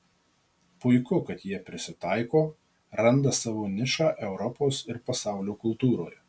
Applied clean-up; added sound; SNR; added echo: none; none; none; none.